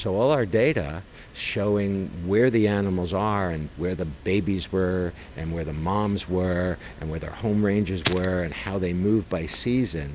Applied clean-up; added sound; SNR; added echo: none; Fire; 7 dB; none.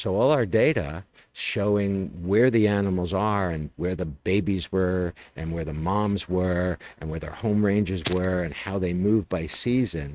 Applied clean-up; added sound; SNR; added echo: neural mask model RNNoise.